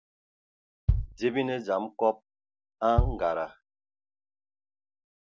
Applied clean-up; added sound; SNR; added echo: none; Bass drum; 1 dB; none.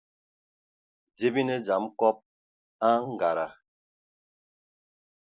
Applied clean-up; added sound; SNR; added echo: neural mask model Resemble Enhance denoiser.